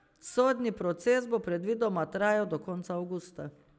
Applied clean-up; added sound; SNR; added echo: none; none; none; none.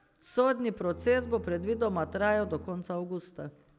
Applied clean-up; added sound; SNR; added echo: none; Bowed string instrument; 15 dB; none.